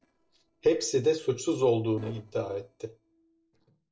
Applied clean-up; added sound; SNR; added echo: neural separator model SepFormer DNS4.